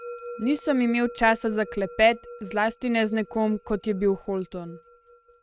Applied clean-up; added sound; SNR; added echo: neural mask model RNNoise.